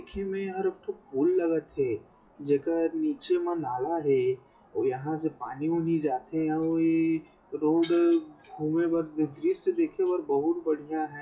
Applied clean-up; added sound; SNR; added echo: classical method WPE with log-MMSE.